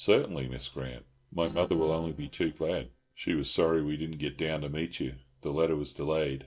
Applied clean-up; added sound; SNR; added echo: neural separator model SepFormer DNS4.